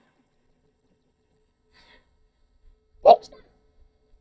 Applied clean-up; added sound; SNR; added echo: neural mask model DeepFilterNet 3.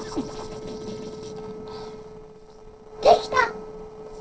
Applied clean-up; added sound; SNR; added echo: neural separator model SepFormer DNS4.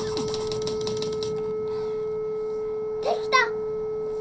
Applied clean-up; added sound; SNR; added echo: none; Telephone; -3 dB; reverberation time 0.3 s.